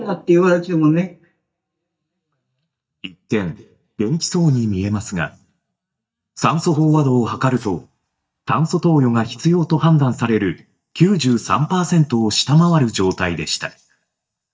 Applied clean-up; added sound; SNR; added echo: neural mask model DeepFilterNet 3.